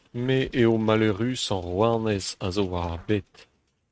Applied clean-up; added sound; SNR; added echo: neural mask model RNNoise.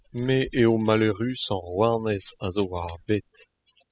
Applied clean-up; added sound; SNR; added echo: classical method spectral subtraction.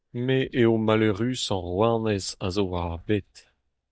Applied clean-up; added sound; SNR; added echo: neural mask model DeepFilterNet 3.